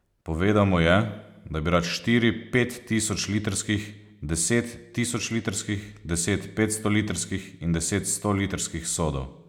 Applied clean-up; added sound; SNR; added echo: none; none; none; none.